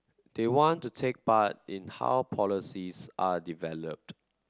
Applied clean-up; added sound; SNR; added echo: none; none; none; none.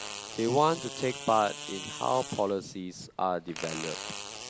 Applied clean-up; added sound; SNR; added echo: none; Fart; 10 dB; none.